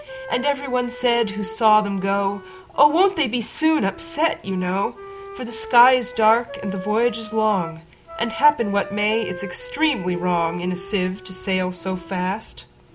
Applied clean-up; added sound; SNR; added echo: none; Wind instrument, woodwind instrument; 15 dB; none.